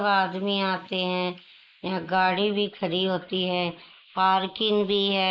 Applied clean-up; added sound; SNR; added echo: neural mask model Resemble Enhance denoiser.